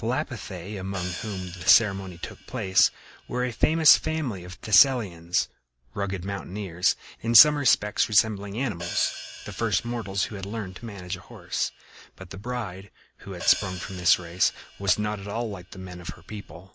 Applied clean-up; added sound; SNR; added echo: none; Hi-hat; 14 dB; none.